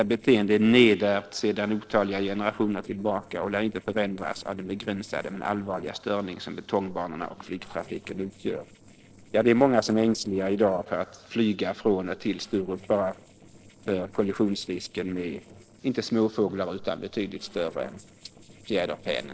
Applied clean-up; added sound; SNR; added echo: neural separator model SepFormer DNS4.